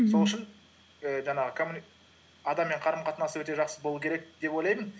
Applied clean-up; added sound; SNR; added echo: none; none; none; none.